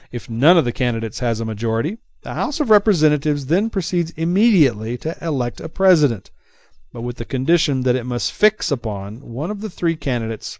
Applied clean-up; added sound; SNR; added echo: none; none; none; none.